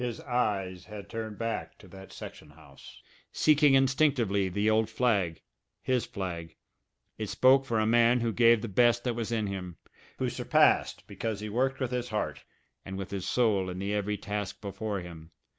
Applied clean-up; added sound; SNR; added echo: none; none; none; none.